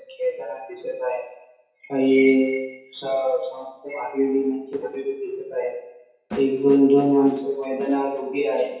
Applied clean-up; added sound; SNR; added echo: none; Snare drum; 17 dB; reverberation time 0.9 s.